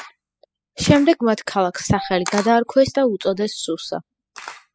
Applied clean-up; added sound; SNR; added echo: classical method spectral subtraction.